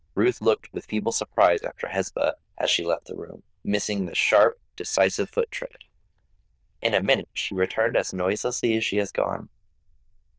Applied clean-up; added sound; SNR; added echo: neural diffusion model UNIVERSE++.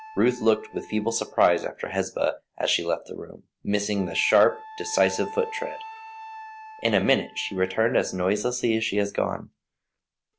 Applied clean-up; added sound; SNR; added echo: none; Wind instrument, woodwind instrument; 18 dB; none.